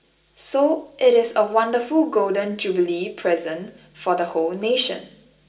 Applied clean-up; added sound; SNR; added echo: none; none; none; reverberation time 0.2 s.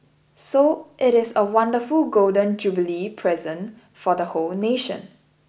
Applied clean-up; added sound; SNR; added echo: none; none; none; none.